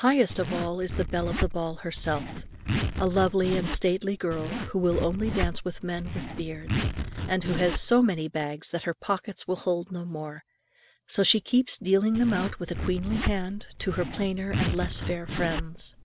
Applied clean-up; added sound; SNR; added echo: none; Zipper (clothing); 4 dB; none.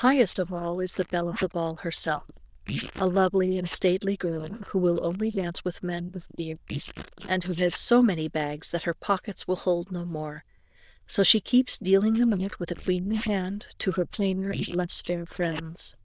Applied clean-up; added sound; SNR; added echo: neural diffusion model UNIVERSE++.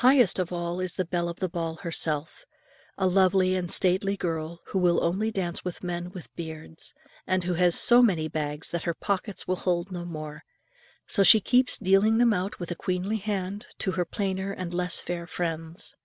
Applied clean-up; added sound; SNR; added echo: none; none; none; none.